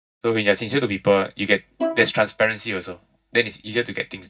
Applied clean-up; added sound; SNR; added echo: neural mask model DeepFilterNet 3.